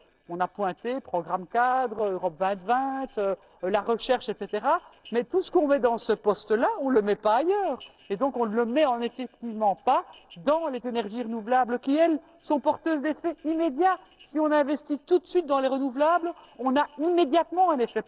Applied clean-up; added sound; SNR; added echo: neural separator model SepFormer DNS4.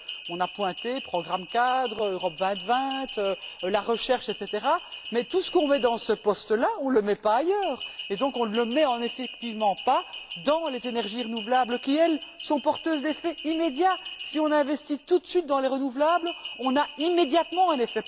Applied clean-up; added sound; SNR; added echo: none; Bell; 11 dB; none.